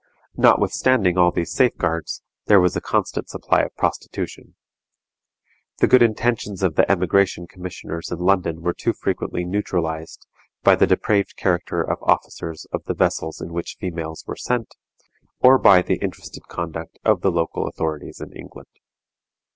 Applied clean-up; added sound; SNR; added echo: none; none; none; none.